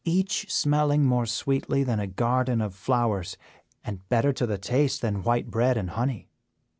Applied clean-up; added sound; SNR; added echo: none; none; none; none.